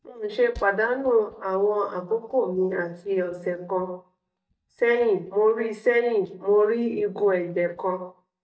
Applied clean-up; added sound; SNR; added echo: neural mask model DeepFilterNet 3.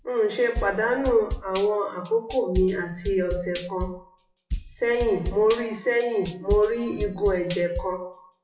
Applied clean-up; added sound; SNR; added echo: classical method WPE with log-MMSE.